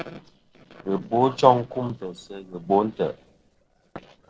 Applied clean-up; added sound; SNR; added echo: neural separator model SepFormer DNS4.